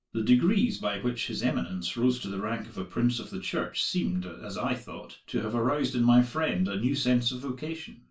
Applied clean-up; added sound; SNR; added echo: none; none; none; reverberation time 0.2 s.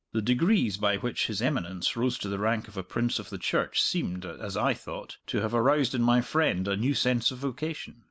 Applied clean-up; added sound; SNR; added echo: none; none; none; none.